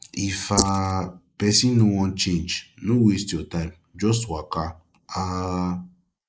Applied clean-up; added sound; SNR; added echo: neural mask model Resemble Enhance denoiser.